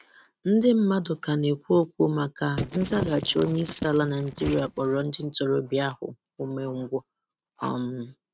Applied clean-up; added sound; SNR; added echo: neural mask model RNNoise.